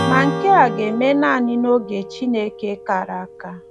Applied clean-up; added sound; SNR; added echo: none; Strum; 8 dB; none.